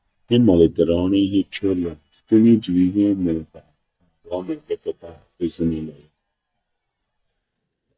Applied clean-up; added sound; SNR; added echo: neural mask model DeepFilterNet 3.